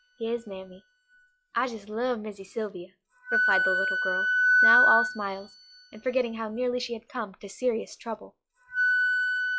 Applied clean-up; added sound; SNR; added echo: classical method log-MMSE.